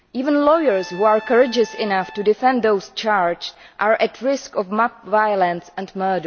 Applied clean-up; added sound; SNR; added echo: none; Trumpet; 19 dB; none.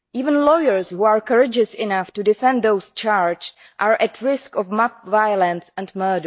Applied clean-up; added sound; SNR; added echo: neural mask model DeepFilterNet 3.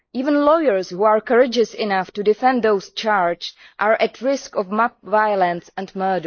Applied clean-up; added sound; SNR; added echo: neural mask model Resemble Enhance denoiser.